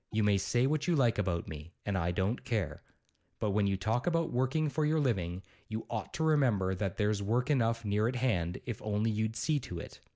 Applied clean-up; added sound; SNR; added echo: none; none; none; none.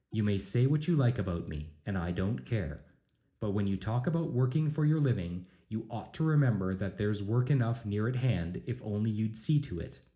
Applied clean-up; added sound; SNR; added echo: none; none; none; reverberation time 0.4 s.